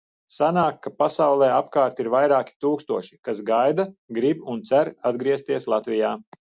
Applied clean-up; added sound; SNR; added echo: none; none; none; none.